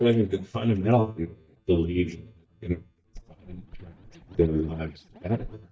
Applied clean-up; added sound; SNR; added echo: neural mask model DeepFilterNet 3.